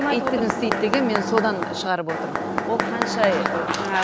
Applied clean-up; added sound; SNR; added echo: none; Mechanisms; 2 dB; none.